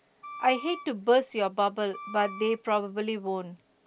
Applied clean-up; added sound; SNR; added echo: none; Wind instrument, woodwind instrument; 15 dB; none.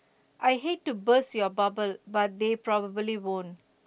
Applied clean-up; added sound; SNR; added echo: none; none; none; none.